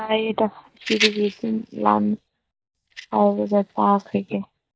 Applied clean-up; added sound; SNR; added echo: neural mask model DeepFilterNet 3.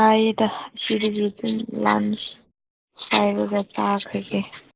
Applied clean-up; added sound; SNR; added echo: neural mask model Resemble Enhance denoiser.